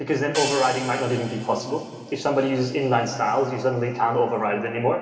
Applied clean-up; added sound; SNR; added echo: none; Hi-hat; 13 dB; reverberation time 2.5 s.